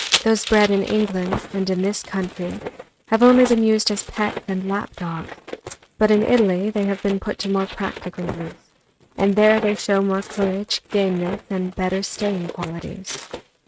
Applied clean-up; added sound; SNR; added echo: neural mask model RNNoise.